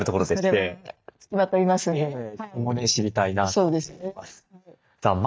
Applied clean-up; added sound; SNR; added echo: neural mask model DeepFilterNet 3.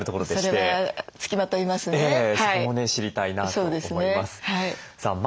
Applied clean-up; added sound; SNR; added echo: none; none; none; none.